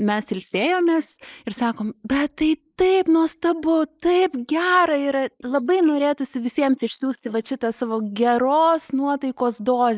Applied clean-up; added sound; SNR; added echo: neural mask model Resemble Enhance denoiser.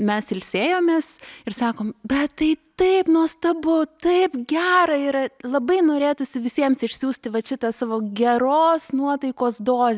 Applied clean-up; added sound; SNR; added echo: none; none; none; none.